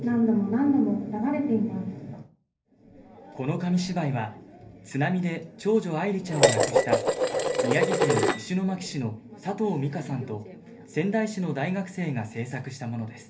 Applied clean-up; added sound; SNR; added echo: none; Dishes, pots, and pans; -4 dB; reverberation time 0.3 s.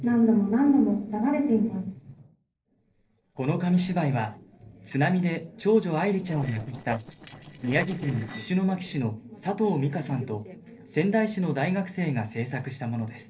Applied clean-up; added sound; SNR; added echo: neural separator model SepFormer DNS4.